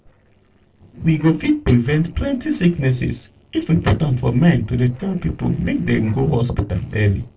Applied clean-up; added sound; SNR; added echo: neural separator model SepFormer DNS4.